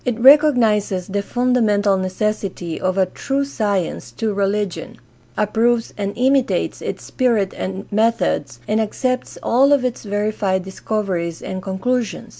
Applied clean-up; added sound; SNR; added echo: none; none; none; none.